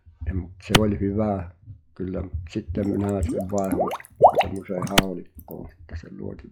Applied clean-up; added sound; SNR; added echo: classical method log-MMSE.